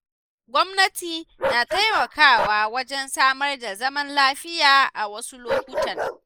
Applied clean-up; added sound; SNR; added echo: neural mask model Resemble Enhance denoiser.